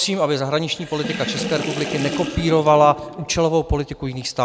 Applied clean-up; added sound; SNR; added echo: none; Sink (filling or washing) / Water; 10 dB; none.